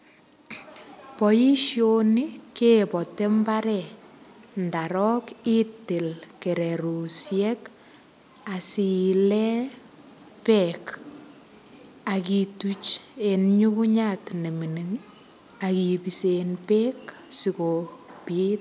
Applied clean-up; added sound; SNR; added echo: none; none; none; none.